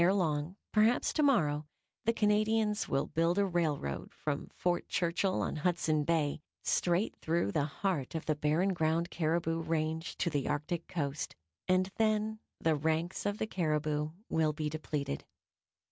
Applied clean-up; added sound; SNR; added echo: none; none; none; none.